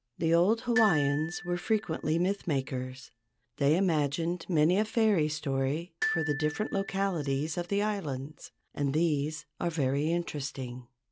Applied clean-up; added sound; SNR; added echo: none; Glockenspiel; 10 dB; none.